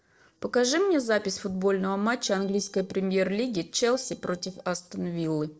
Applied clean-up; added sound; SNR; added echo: neural separator model SepFormer DNS4.